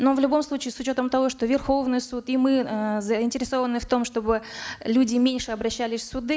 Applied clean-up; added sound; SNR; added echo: none; none; none; none.